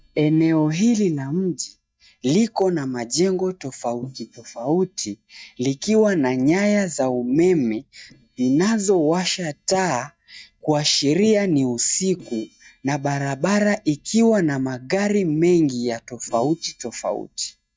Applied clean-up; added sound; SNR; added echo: neural mask model DeepFilterNet 3.